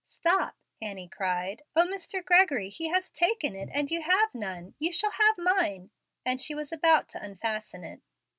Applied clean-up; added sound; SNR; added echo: none; none; none; none.